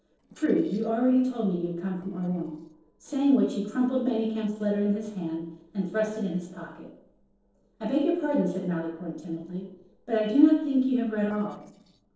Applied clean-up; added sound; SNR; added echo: neural separator model SepFormer DNS4.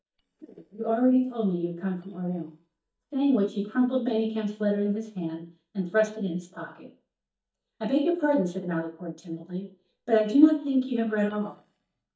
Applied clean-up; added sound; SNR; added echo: neural mask model DeepFilterNet 3.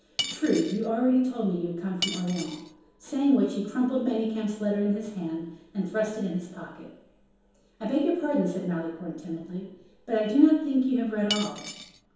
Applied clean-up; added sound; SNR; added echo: none; Cutlery, silverware / Dishes, pots, and pans; 7 dB; reverberation time 2.2 s.